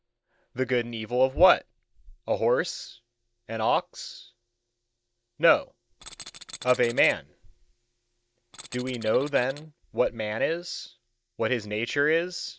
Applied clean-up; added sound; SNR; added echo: neural mask model DeepFilterNet 3.